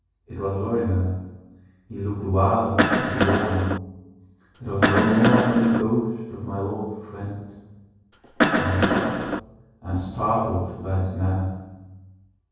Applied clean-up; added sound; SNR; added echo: none; Cough; -3 dB; reverberation time 1.3 s.